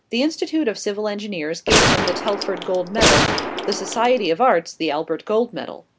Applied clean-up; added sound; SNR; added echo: none; Gunshot, gunfire; -2 dB; none.